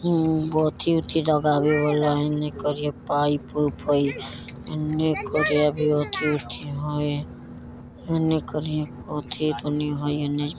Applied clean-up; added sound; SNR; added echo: none; Boat, Water vehicle; 16 dB; none.